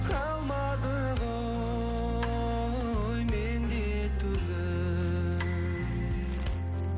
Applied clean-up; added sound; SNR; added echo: none; none; none; none.